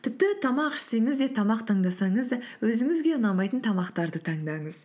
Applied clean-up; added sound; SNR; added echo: none; none; none; none.